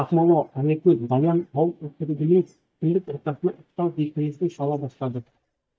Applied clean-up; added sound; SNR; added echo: neural mask model DeepFilterNet 3.